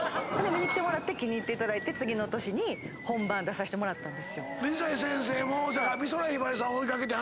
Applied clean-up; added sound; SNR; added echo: none; Bird vocalization, bird call, bird song + Thunder; 10 dB; none.